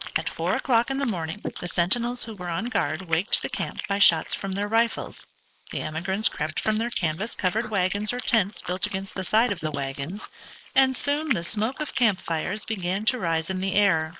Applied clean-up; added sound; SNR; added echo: neural mask model Resemble Enhance denoiser.